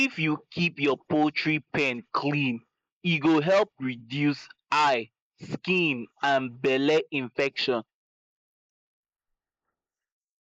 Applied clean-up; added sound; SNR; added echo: neural mask model Resemble Enhance denoiser.